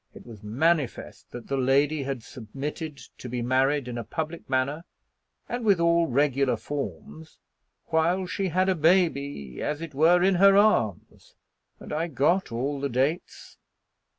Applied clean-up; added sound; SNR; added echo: none; none; none; none.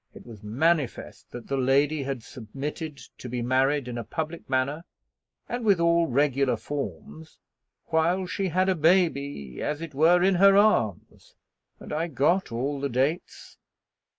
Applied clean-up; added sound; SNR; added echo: neural mask model Resemble Enhance denoiser.